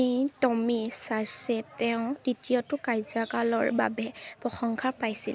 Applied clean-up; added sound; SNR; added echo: none; none; none; none.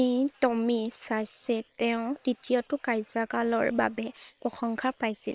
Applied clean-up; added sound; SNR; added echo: neural separator model SepFormer WHAM!.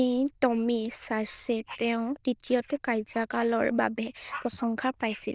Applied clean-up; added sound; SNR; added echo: neural diffusion model UNIVERSE++.